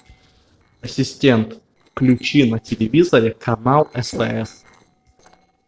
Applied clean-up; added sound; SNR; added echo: neural separator model SepFormer DNS4.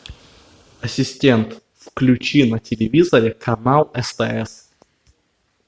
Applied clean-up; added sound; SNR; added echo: none; none; none; none.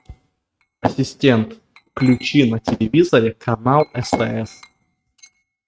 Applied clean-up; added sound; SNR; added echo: neural mask model RNNoise.